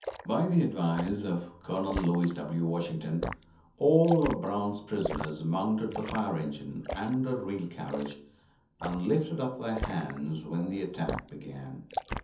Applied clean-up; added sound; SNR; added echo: none; Liquid; 11 dB; reverberation time 0.7 s.